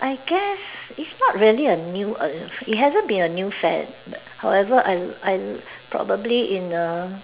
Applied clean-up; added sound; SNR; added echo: none; none; none; none.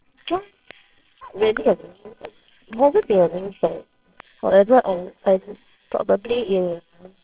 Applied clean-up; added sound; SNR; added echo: neural separator model SepFormer WHAMR!.